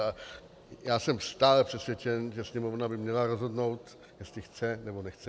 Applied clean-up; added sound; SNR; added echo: none; none; none; none.